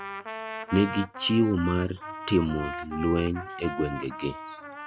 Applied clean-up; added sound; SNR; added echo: none; Trumpet; 10 dB; none.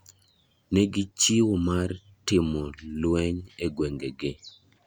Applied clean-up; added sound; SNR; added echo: none; none; none; none.